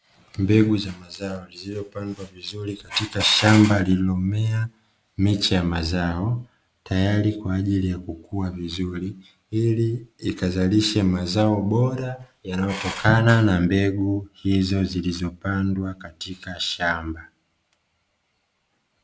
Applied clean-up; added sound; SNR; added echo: none; none; none; none.